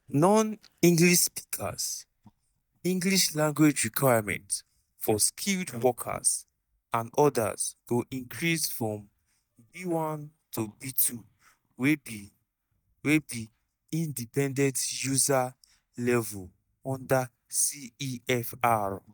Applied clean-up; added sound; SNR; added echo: neural mask model DeepFilterNet 3.